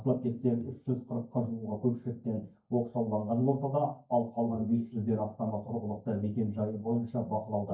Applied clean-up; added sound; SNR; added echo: neural mask model DeepFilterNet 3.